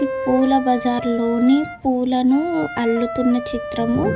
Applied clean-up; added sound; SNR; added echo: none; Wind instrument, woodwind instrument; 10 dB; none.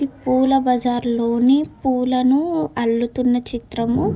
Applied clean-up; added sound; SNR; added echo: none; none; none; none.